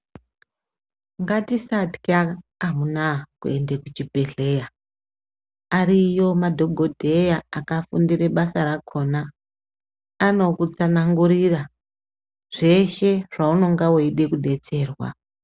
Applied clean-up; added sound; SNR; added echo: none; none; none; none.